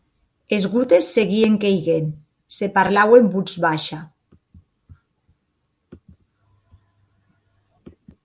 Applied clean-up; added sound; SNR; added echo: none; none; none; none.